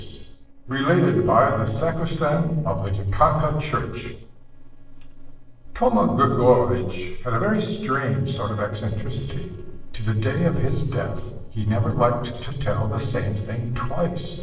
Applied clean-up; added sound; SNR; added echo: neural separator model SepFormer DNS4.